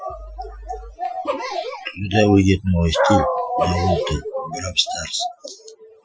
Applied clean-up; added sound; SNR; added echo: classical method Wiener filter.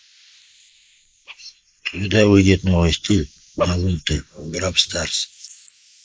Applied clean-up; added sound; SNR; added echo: neural mask model Resemble Enhance denoiser.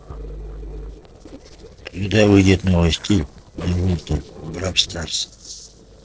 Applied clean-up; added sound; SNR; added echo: neural separator model SepFormer DNS4.